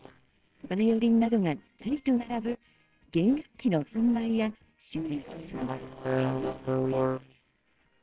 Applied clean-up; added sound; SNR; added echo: neural separator model SepFormer WHAMR!.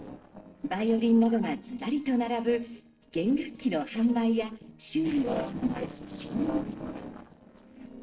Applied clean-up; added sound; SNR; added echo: neural separator model SepFormer DNS4.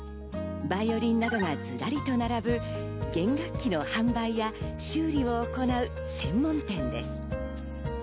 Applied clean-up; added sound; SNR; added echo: none; none; none; none.